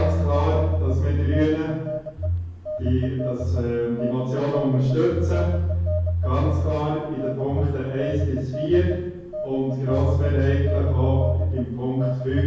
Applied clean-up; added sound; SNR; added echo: none; Telephone; 0 dB; reverberation time 1.3 s.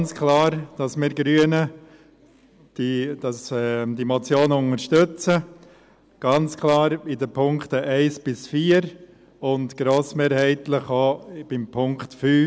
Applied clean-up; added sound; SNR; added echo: none; none; none; none.